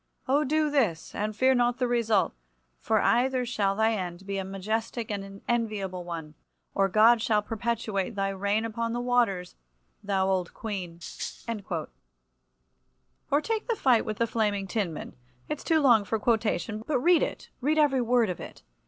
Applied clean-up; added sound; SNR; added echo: neural separator model SepFormer DNS4.